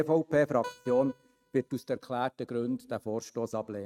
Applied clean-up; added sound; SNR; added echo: neural mask model RNNoise.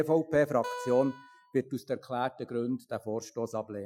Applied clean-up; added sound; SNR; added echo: classical method Wiener filter.